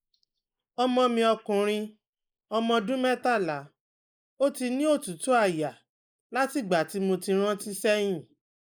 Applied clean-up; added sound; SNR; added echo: neural mask model Resemble Enhance denoiser.